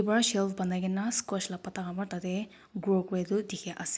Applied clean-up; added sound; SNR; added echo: none; none; none; none.